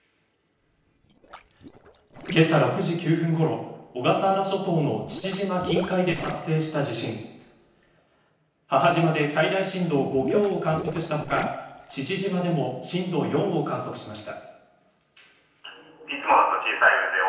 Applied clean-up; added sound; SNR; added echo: neural separator model SepFormer DNS4.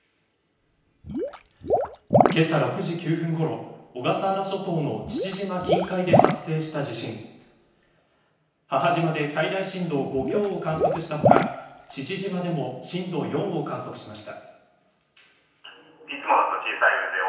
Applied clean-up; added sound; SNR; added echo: none; Water / Liquid; -1 dB; reverberation time 0.9 s.